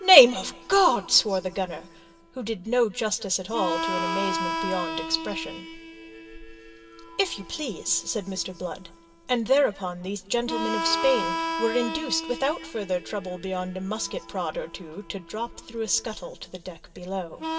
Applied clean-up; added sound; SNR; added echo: none; Harmonica; 8 dB; reverberation time 1.6 s.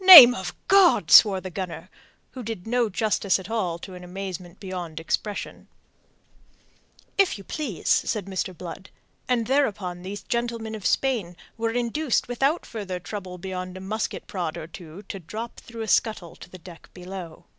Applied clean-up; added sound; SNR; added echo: none; none; none; none.